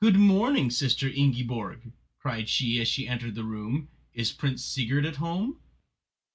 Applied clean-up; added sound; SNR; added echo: none; none; none; none.